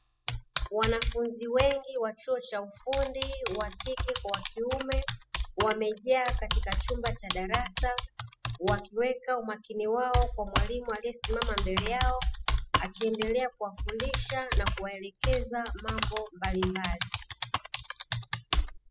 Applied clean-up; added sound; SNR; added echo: classical method spectral subtraction.